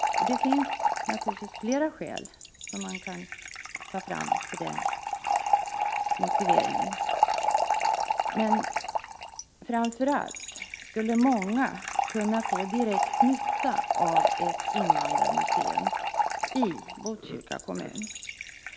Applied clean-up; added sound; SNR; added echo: none; Fill (with liquid) / Trickle, dribble; -3 dB; none.